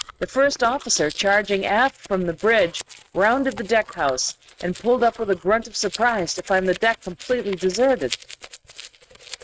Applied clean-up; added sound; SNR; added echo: neural mask model RNNoise.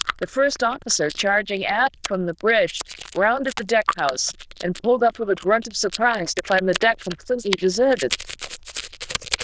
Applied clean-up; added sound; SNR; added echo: neural diffusion model UNIVERSE++.